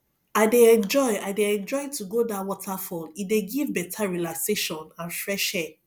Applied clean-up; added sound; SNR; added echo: none; none; none; none.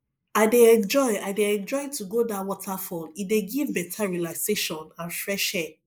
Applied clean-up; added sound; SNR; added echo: neural mask model Resemble Enhance denoiser.